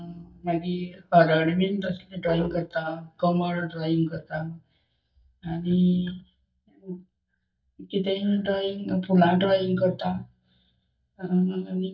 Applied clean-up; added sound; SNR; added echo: neural mask model DeepFilterNet 3.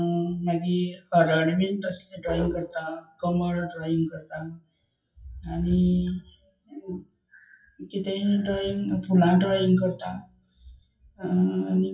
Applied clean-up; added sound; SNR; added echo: classical method WPE with log-MMSE.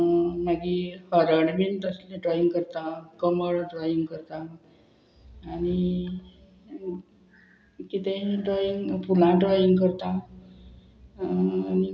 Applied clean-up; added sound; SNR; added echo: none; none; none; none.